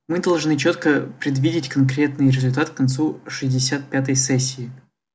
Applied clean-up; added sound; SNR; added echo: none; none; none; none.